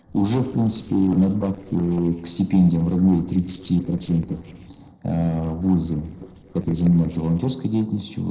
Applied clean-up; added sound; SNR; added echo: neural separator model SepFormer DNS4.